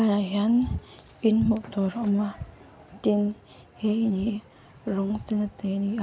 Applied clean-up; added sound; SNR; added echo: none; none; none; none.